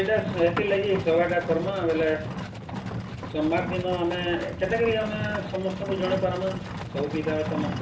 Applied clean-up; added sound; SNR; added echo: none; Livestock, farm animals, working animals; 6 dB; reverberation time 0.4 s.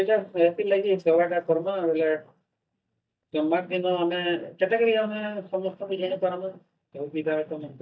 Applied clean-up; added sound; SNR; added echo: neural mask model DeepFilterNet 3.